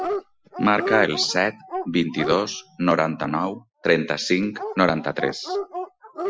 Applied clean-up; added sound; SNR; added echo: classical method Wiener filter.